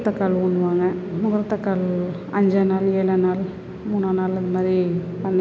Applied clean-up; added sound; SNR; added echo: none; none; none; none.